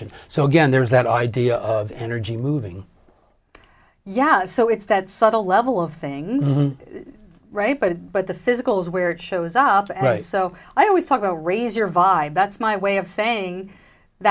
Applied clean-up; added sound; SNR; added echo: none; none; none; none.